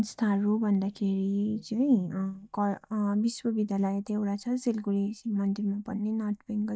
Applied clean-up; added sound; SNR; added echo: neural mask model DeepFilterNet 3.